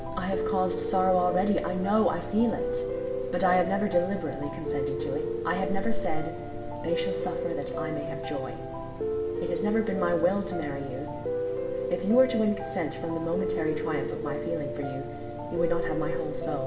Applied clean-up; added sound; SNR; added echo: none; Piano; 3 dB; reverberation time 1.0 s.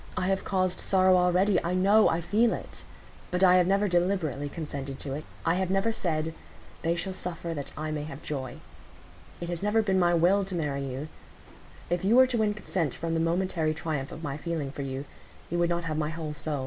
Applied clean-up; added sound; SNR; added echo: none; none; none; none.